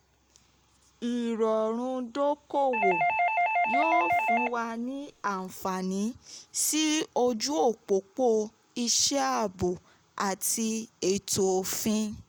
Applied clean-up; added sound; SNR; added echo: none; Doorbell; -2 dB; none.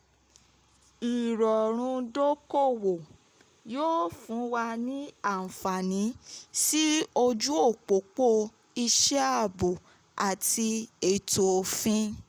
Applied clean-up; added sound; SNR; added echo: none; none; none; none.